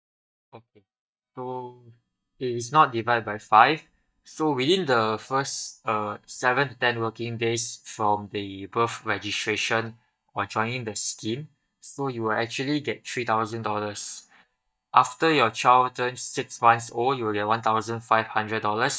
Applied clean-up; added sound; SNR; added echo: neural mask model DeepFilterNet 3.